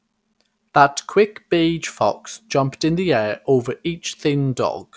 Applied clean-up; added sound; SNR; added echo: none; none; none; none.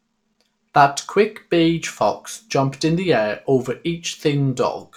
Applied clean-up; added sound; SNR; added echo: none; none; none; reverberation time 0.2 s.